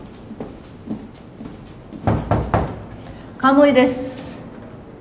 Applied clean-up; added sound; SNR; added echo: none; none; none; none.